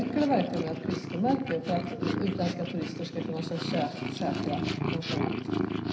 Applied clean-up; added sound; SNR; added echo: none; Purr; 1 dB; reverberation time 0.9 s.